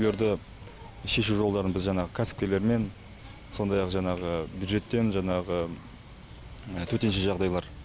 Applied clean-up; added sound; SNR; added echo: none; Hi-hat; 19 dB; none.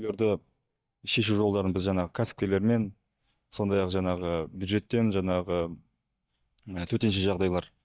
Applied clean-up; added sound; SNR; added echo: neural mask model DeepFilterNet 3.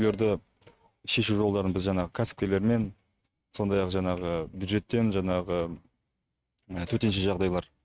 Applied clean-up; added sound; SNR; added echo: neural mask model RNNoise.